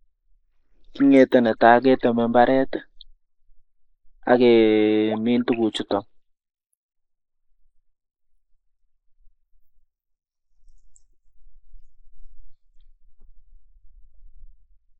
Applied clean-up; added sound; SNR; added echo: neural mask model Resemble Enhance denoiser.